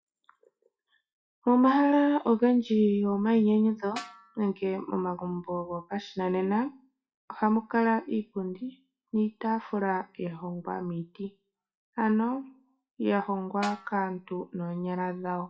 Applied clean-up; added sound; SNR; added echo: classical method WPE with log-MMSE.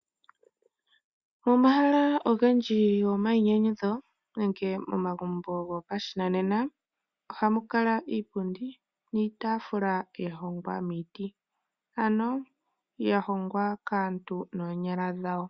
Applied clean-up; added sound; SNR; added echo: none; none; none; none.